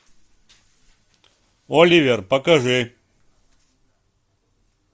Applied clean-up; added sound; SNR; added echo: none; none; none; none.